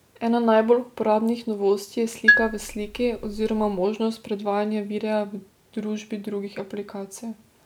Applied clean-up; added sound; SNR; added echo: none; Marimba, xylophone; -1 dB; none.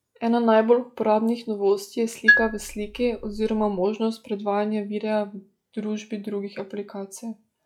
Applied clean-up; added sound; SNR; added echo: classical method log-MMSE.